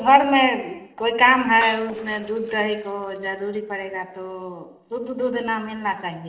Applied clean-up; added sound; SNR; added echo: neural separator model SepFormer DNS4.